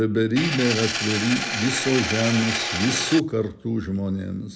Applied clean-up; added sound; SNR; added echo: none; Engine; 3 dB; none.